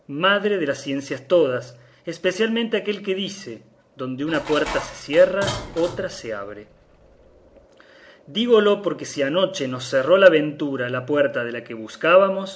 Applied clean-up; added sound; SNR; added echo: none; Dishes, pots, and pans; 13 dB; none.